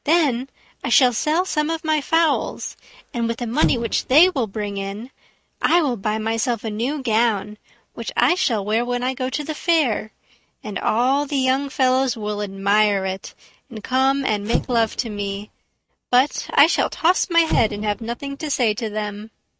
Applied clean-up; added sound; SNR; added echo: neural mask model RNNoise.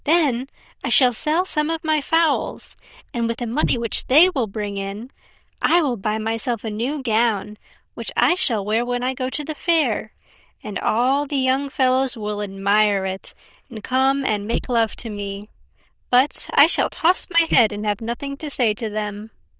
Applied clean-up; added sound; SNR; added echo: neural diffusion model UNIVERSE++.